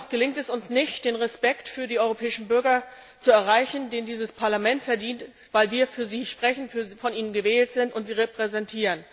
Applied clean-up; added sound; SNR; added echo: none; none; none; none.